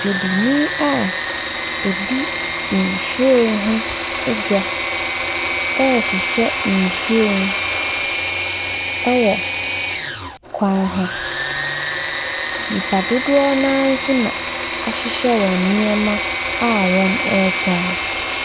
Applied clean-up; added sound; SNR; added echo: none; Engine / Mechanisms; 2 dB; none.